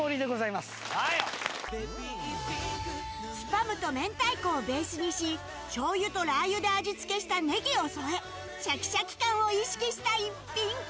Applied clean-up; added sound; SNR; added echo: none; none; none; none.